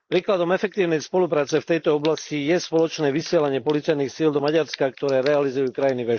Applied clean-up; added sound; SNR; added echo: neural mask model Resemble Enhance denoiser.